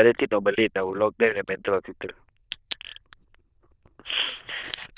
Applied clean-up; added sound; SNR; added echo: neural diffusion model UNIVERSE++.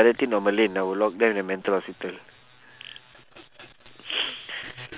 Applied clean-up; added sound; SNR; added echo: none; none; none; none.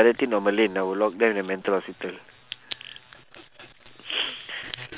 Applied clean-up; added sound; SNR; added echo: none; Crack; 18 dB; none.